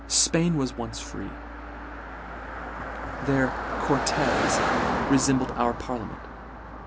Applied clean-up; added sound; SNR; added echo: none; Car passing by; 2 dB; none.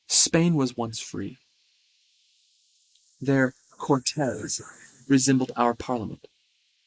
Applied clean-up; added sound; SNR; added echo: neural mask model Resemble Enhance denoiser.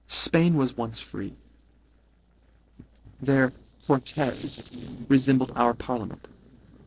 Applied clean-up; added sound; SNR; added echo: neural separator model SepFormer DNS4.